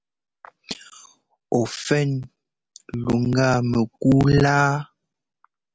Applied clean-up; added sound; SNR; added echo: none; none; none; none.